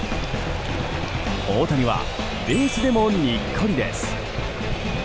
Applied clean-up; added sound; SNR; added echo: none; Truck; 11 dB; none.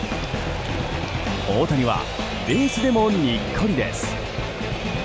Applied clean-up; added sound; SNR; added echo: none; none; none; none.